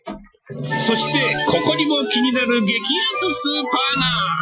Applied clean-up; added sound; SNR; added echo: classical method Wiener filter.